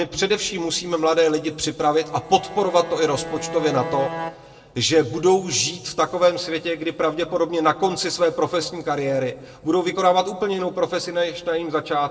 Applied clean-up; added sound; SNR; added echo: none; Bowed string instrument; 11 dB; reverberation time 1.3 s.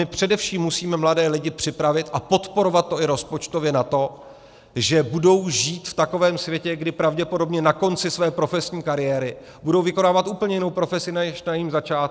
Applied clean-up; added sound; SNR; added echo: none; none; none; none.